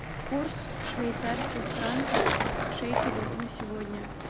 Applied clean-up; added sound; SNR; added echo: none; Skateboard; -4 dB; none.